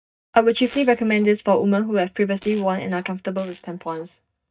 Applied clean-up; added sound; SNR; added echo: neural mask model DeepFilterNet 3.